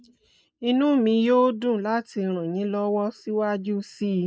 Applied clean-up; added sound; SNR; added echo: neural mask model Resemble Enhance denoiser.